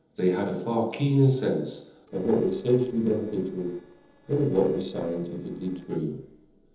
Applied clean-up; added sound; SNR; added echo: neural separator model SepFormer DNS4.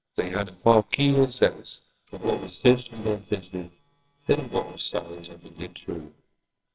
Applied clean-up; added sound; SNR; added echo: neural separator model SepFormer WHAMR!.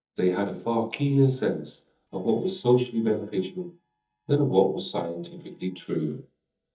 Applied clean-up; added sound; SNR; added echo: neural mask model DeepFilterNet 3.